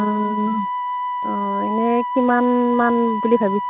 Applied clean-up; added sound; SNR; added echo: none; Wind instrument, woodwind instrument; 4 dB; none.